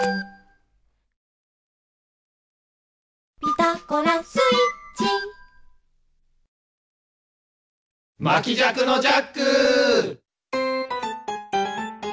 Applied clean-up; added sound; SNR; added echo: none; none; none; none.